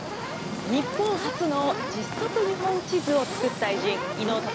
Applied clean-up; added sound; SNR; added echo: none; Fire; 4 dB; none.